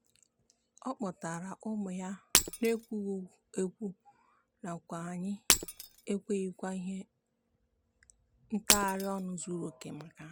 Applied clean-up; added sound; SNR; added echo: none; Shatter; -4 dB; none.